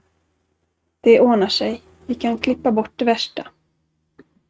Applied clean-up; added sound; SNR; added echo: neural mask model RNNoise.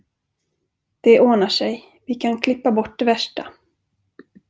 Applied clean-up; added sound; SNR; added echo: none; none; none; none.